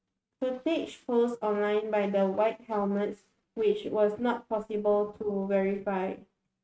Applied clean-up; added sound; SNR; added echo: neural mask model RNNoise.